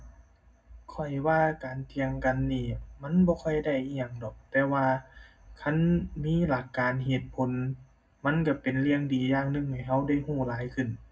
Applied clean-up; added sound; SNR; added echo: none; none; none; reverberation time 0.3 s.